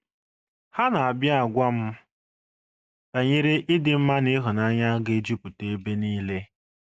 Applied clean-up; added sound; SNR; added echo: none; none; none; none.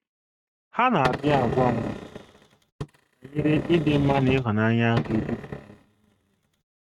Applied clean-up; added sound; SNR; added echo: neural mask model RNNoise.